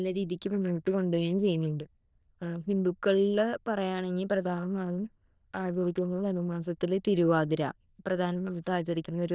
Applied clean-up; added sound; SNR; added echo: neural diffusion model UNIVERSE++.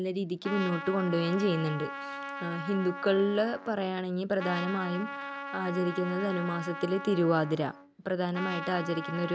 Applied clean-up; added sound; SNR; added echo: none; Trumpet; 9 dB; none.